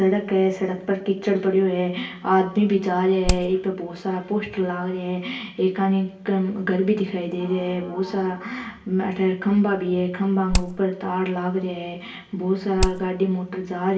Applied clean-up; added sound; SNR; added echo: none; Hammer; 0 dB; reverberation time 0.9 s.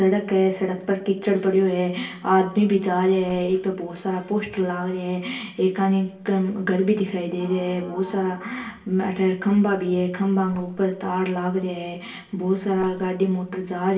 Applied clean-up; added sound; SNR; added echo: neural separator model SepFormer DNS4.